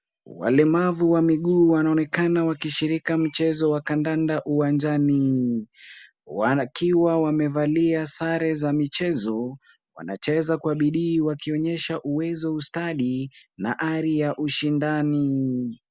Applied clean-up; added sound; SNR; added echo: none; none; none; none.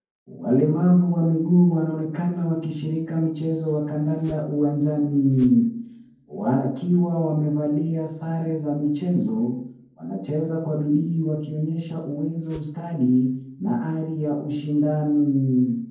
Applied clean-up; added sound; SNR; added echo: neural separator model SepFormer DNS4.